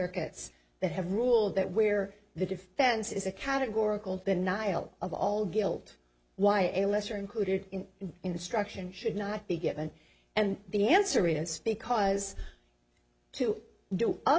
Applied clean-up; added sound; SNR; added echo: none; none; none; none.